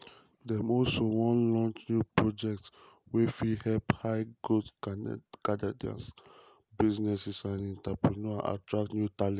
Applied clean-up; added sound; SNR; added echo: none; none; none; none.